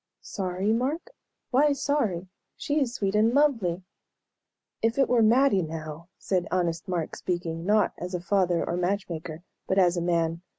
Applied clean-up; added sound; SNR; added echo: none; none; none; none.